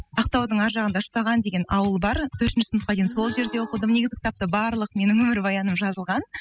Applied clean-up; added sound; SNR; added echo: classical method spectral subtraction.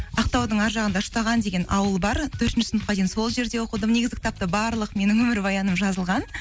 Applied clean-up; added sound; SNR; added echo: none; none; none; none.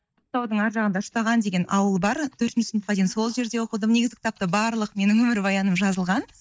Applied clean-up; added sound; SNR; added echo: neural mask model DeepFilterNet 3.